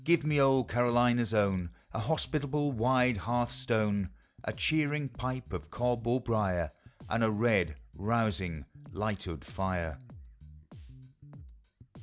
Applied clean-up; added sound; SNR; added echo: none; Bass guitar; 19 dB; none.